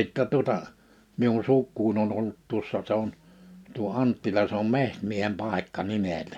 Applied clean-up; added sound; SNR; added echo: none; none; none; none.